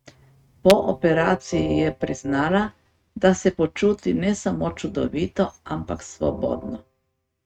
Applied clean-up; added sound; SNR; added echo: neural mask model RNNoise.